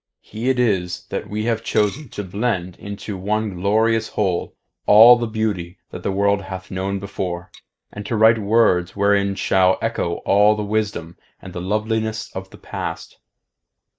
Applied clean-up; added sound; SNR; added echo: neural mask model DeepFilterNet 3.